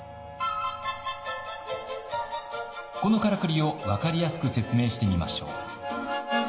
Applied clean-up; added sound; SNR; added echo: none; Harmonica; 10 dB; reverberation time 2.9 s.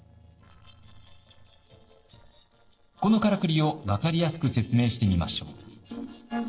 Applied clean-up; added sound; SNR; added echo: neural separator model SepFormer DNS4.